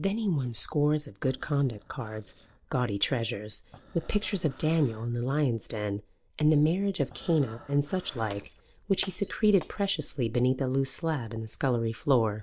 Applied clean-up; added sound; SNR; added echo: neural separator model SepFormer DNS4.